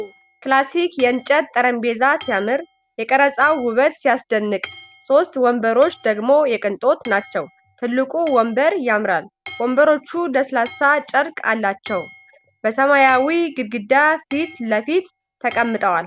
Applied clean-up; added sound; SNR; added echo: none; Hammer / Chink, clink; 16 dB; none.